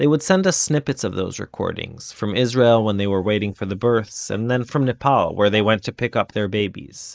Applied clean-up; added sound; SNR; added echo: neural mask model Resemble Enhance denoiser.